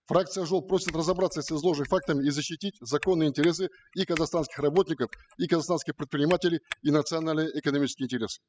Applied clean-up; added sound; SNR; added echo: classical method spectral subtraction.